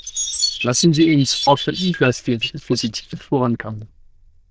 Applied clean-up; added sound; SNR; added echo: neural diffusion model UNIVERSE++.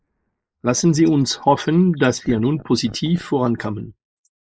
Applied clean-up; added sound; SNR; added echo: neural mask model Resemble Enhance denoiser.